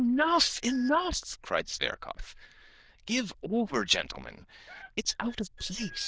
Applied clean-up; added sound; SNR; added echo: neural diffusion model UNIVERSE++.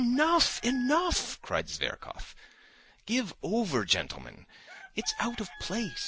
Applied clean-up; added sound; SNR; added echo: none; Chicken, rooster; 20 dB; none.